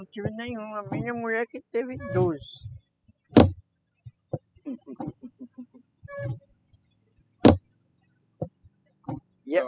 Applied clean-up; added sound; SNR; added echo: classical method spectral subtraction.